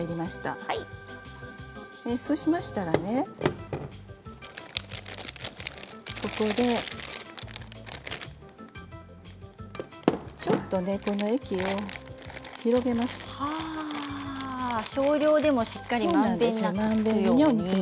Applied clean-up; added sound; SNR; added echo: none; none; none; none.